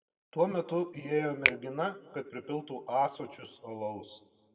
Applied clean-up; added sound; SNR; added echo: none; Finger snapping; 3 dB; reverberation time 1.2 s.